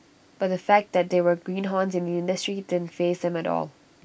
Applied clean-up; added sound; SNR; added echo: none; none; none; none.